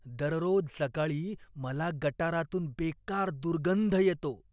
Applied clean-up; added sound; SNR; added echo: none; none; none; none.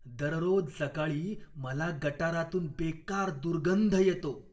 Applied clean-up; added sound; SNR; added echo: none; none; none; reverberation time 0.4 s.